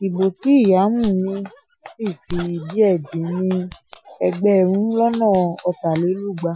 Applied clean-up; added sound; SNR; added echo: classical method Wiener filter.